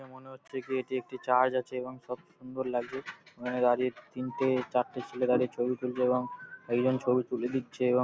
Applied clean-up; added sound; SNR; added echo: none; none; none; none.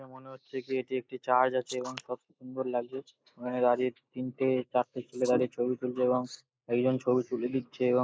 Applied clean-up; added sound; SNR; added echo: neural mask model Resemble Enhance denoiser.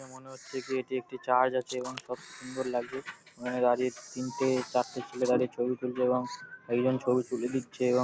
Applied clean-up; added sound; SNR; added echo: none; Camera; 20 dB; none.